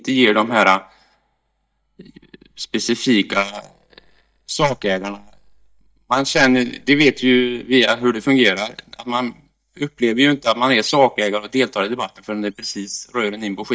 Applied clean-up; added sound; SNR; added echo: neural mask model DeepFilterNet 3.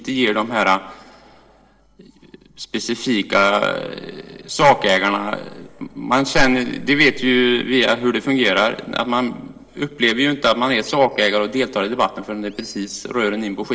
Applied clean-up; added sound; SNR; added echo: neural separator model SepFormer DNS4.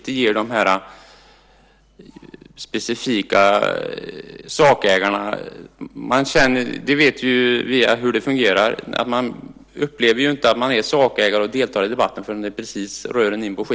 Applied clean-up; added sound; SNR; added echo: none; none; none; none.